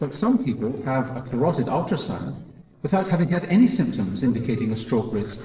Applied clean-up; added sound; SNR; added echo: neural separator model SepFormer DNS4.